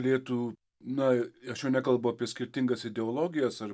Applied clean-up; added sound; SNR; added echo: none; none; none; none.